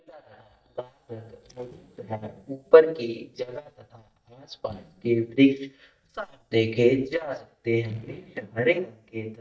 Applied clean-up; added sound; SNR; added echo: neural mask model DeepFilterNet 3.